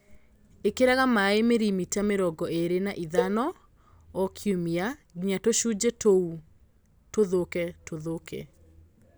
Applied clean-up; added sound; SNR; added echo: none; Cowbell; 6 dB; none.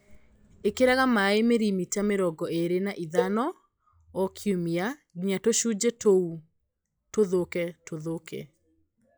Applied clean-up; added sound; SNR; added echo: classical method log-MMSE.